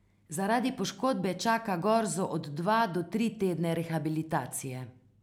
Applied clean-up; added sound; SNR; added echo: none; none; none; none.